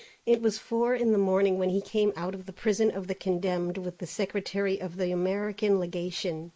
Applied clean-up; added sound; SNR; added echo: neural mask model Resemble Enhance denoiser.